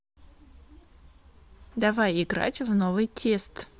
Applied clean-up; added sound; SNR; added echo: none; none; none; none.